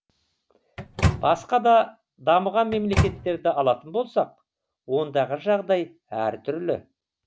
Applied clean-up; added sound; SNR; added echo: none; Microwave oven; 1 dB; none.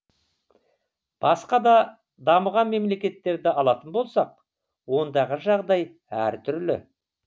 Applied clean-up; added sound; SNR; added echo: none; none; none; none.